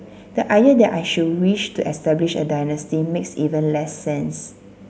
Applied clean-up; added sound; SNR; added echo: none; none; none; none.